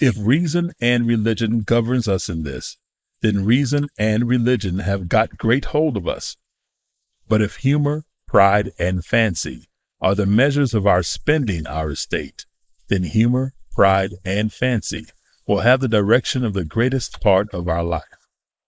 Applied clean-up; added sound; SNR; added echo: neural mask model Resemble Enhance denoiser.